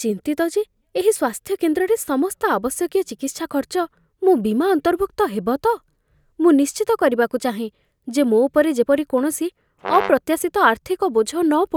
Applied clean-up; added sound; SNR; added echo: none; Brass instrument; 10 dB; none.